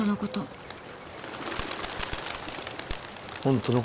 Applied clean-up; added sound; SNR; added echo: none; Bird; 4 dB; none.